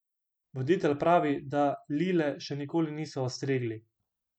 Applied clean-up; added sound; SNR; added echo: none; none; none; none.